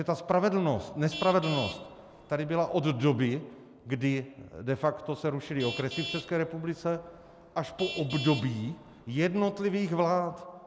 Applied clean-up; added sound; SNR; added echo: none; Traffic noise, roadway noise / Vehicle horn, car horn, honking; 13 dB; none.